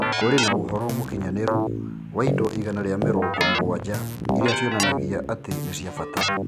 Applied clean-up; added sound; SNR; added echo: none; Keyboard (musical); -1 dB; none.